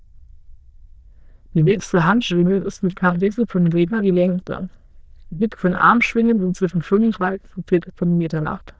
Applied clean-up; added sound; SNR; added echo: neural diffusion model UNIVERSE++.